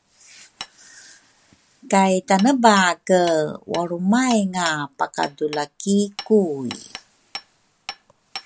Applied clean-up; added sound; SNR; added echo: none; Hammer; 19 dB; none.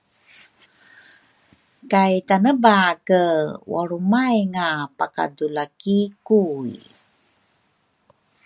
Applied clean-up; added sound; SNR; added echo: none; none; none; none.